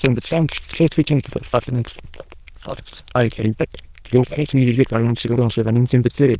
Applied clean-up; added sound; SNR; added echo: neural diffusion model UNIVERSE++.